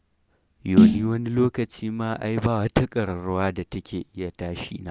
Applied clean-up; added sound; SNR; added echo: none; Snare drum; -3 dB; none.